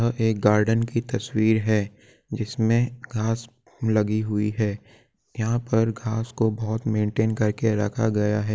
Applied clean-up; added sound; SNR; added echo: none; none; none; none.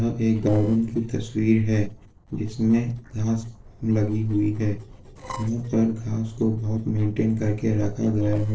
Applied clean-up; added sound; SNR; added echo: neural separator model SepFormer DNS4.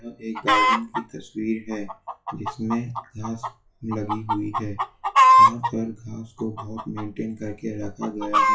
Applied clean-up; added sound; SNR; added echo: classical method WPE with log-MMSE.